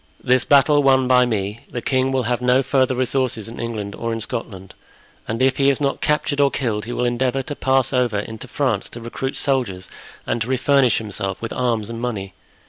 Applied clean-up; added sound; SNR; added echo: none; none; none; none.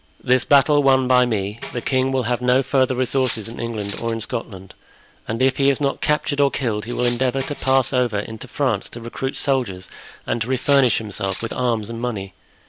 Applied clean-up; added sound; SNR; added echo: none; Tambourine + Cutlery, silverware; 7 dB; none.